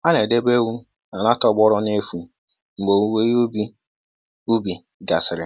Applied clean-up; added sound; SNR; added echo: none; none; none; none.